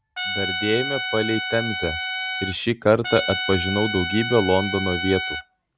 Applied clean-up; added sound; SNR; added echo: none; Trumpet; 5 dB; none.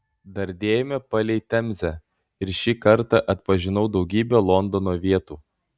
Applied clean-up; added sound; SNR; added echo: none; none; none; none.